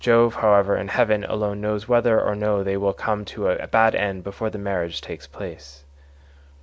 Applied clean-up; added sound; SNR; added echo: none; none; none; none.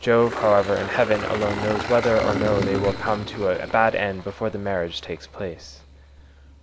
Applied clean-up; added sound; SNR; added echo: none; Engine; 8 dB; none.